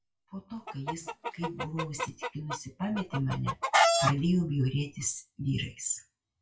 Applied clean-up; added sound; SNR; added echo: classical method WPE with log-MMSE.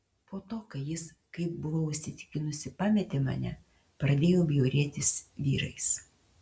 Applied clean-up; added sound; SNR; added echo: none; none; none; none.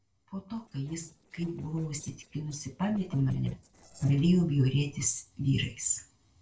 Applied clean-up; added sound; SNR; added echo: neural separator model SepFormer DNS4.